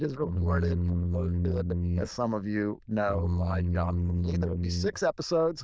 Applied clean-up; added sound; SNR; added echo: neural diffusion model UNIVERSE++.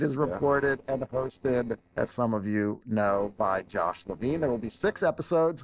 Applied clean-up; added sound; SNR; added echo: neural separator model SepFormer DNS4.